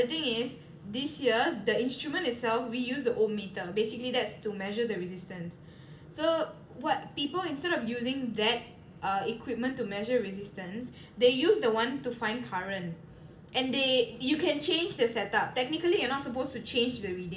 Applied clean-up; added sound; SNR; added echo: none; none; none; reverberation time 0.7 s.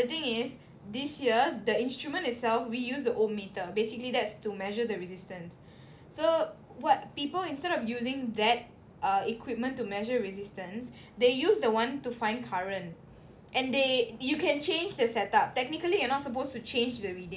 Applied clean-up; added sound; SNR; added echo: none; none; none; none.